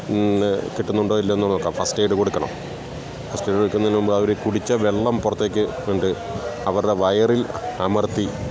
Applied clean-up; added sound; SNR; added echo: none; none; none; none.